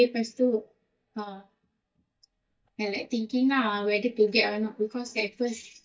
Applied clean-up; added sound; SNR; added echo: neural mask model DeepFilterNet 3.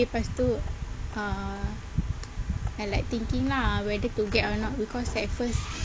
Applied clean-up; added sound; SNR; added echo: none; none; none; none.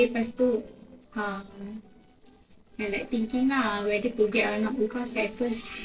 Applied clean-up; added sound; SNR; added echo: neural separator model SepFormer DNS4.